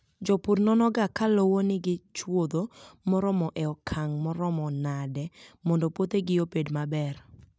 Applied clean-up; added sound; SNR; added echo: none; none; none; none.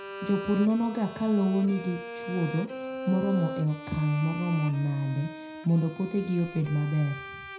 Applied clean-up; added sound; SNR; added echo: none; Bowed string instrument; 11 dB; reverberation time 0.5 s.